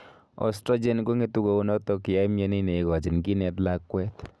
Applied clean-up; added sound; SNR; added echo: none; none; none; none.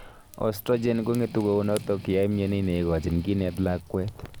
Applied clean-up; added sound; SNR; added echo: none; Fire / Rain + Strum; 16 dB; none.